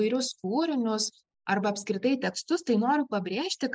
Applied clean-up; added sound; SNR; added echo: none; none; none; none.